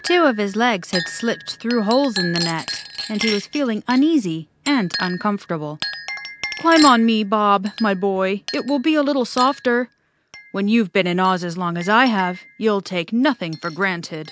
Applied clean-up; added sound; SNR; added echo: none; Chink, clink; 13 dB; none.